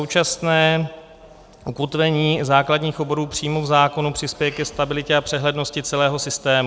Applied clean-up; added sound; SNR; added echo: none; none; none; none.